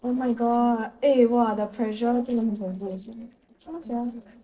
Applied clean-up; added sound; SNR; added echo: neural separator model SepFormer DNS4.